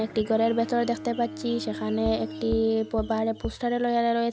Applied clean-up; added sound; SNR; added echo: none; Bowed string instrument + Bass drum; 12 dB; none.